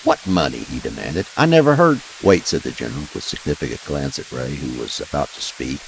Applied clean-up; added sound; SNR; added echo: neural mask model Resemble Enhance denoiser.